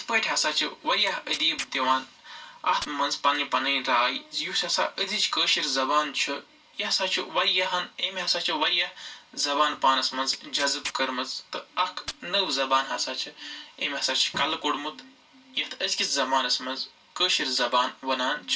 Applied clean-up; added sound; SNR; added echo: none; Tearing; 14 dB; reverberation time 0.2 s.